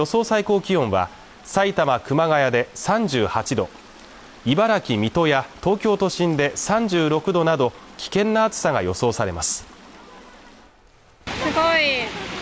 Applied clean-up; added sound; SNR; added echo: none; none; none; none.